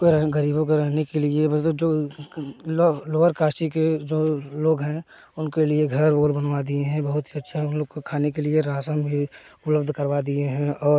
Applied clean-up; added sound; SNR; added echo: none; none; none; none.